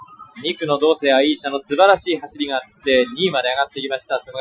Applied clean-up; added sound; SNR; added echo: classical method Wiener filter.